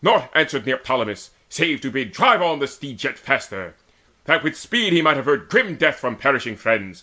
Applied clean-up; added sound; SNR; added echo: none; none; none; none.